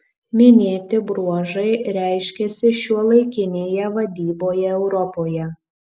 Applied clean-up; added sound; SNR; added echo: none; none; none; none.